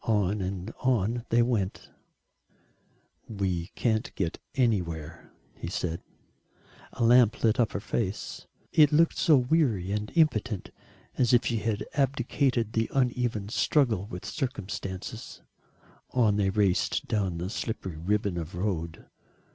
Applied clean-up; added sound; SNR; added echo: none; none; none; none.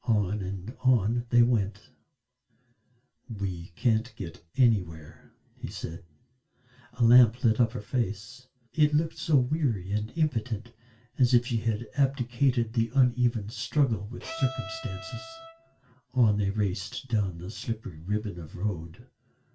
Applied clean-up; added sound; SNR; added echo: none; Bowed string instrument; 13 dB; reverberation time 0.2 s.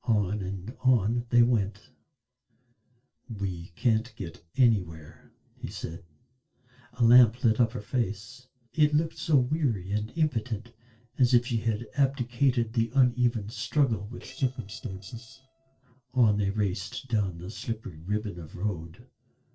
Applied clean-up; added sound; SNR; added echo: neural separator model SepFormer DNS4.